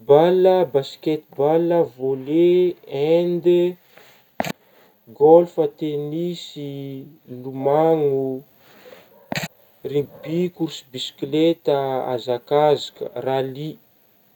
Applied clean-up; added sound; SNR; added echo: none; none; none; none.